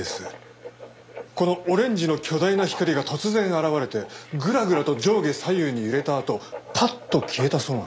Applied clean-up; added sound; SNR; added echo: none; Writing; 16 dB; none.